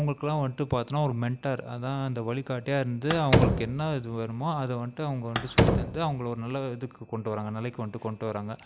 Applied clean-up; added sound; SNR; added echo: none; Slam; -2 dB; none.